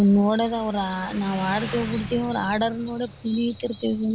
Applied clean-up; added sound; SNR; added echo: none; Fowl + Motorcycle; 14 dB; none.